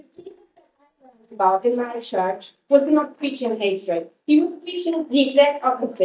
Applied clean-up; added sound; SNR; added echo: neural mask model DeepFilterNet 3.